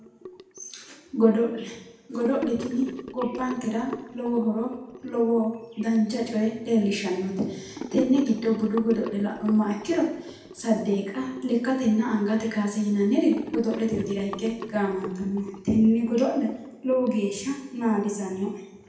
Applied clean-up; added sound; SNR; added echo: none; Sink (filling or washing) / Gurgling; 15 dB; reverberation time 0.9 s.